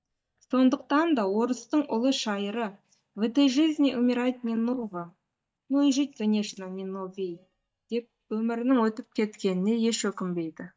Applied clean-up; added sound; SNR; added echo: neural mask model DeepFilterNet 3.